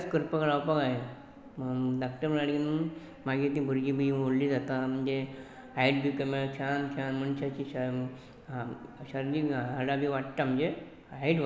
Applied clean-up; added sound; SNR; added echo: none; none; none; none.